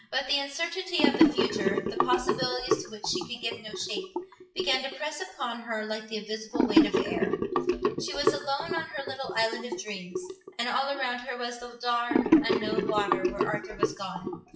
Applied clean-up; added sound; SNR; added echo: classical method WPE with log-MMSE.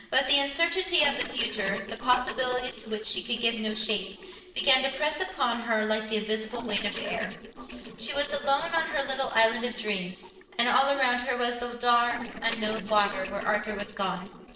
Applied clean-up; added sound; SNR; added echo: neural separator model SepFormer DNS4.